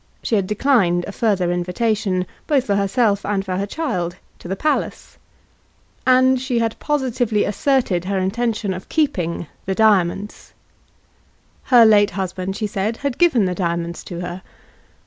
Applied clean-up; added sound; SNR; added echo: none; none; none; none.